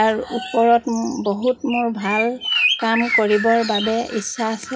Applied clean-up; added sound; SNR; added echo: none; Bird; 7 dB; reverberation time 0.3 s.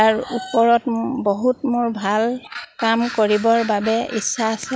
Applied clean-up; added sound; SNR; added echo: none; none; none; none.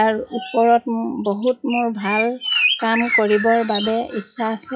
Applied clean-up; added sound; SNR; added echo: classical method WPE with log-MMSE.